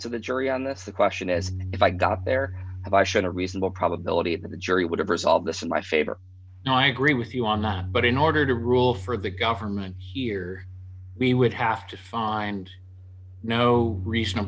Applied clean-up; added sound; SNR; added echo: none; Bass guitar; 11 dB; none.